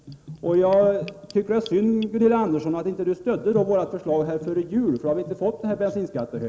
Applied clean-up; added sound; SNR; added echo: none; Bathtub (filling or washing) / Gurgling; 18 dB; none.